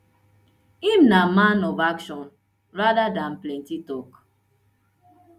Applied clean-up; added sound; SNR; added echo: none; none; none; none.